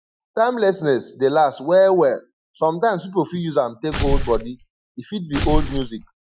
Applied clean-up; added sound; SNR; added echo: classical method Wiener filter.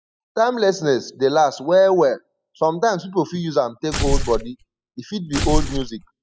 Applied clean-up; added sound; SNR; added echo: classical method spectral subtraction.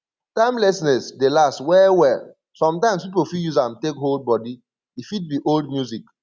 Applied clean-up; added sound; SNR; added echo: none; none; none; none.